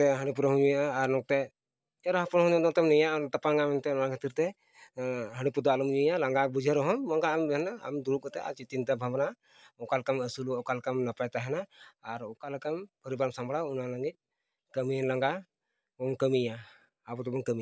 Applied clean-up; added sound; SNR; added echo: none; none; none; none.